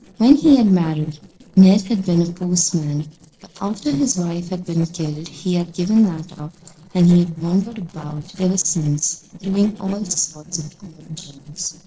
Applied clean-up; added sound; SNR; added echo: neural separator model SepFormer DNS4.